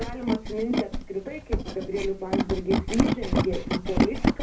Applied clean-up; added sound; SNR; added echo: none; Tools; -4 dB; reverberation time 0.4 s.